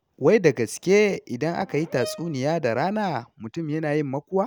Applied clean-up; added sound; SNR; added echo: none; Brass instrument; 18 dB; none.